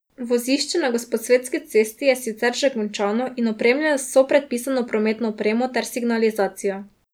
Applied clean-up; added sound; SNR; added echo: none; none; none; none.